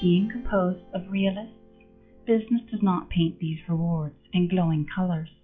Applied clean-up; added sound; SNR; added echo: classical method log-MMSE.